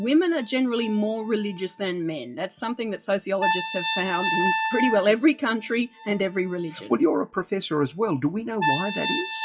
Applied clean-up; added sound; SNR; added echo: classical method WPE with log-MMSE.